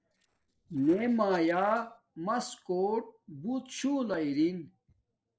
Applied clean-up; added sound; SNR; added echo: neural separator model SepFormer DNS4.